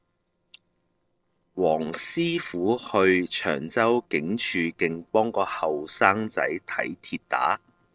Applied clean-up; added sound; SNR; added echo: neural separator model SepFormer DNS4.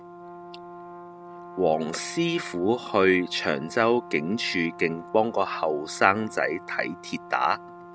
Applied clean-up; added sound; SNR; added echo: none; Brass instrument; 16 dB; none.